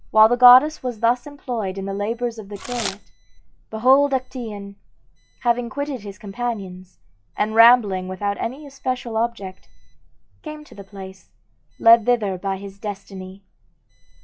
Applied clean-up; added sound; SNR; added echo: classical method log-MMSE.